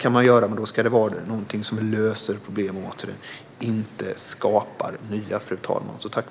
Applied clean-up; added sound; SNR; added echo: none; none; none; none.